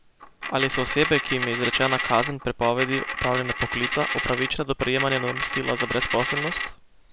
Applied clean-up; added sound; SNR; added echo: none; Coin (dropping); 3 dB; none.